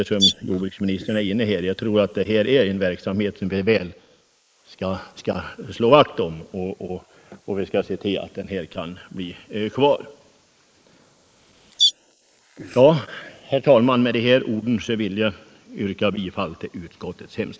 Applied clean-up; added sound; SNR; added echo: neural mask model Resemble Enhance denoiser.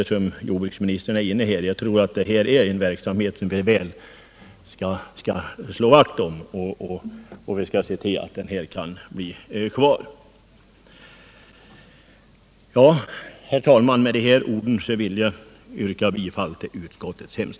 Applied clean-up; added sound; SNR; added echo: none; none; none; none.